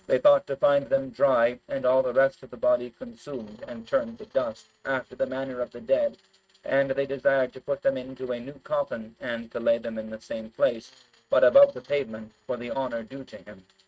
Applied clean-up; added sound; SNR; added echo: neural mask model RNNoise.